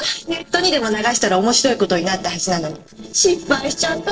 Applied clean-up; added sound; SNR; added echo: neural separator model SepFormer DNS4.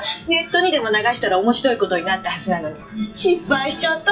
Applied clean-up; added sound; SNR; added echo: classical method WPE with log-MMSE.